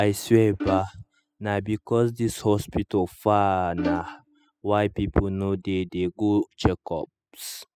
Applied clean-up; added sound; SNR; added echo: classical method spectral subtraction.